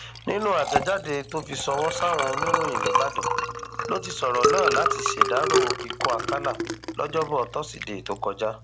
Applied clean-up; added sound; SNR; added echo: none; Liquid; -1 dB; none.